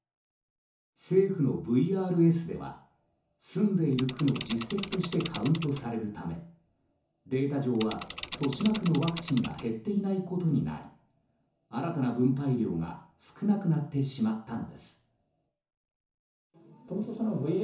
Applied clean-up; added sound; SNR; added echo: none; Mechanisms / Bicycle; 3 dB; reverberation time 0.6 s.